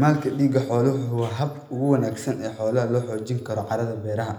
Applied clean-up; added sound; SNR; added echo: none; none; none; reverberation time 0.7 s.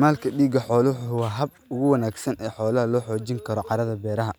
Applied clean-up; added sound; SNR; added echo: none; none; none; none.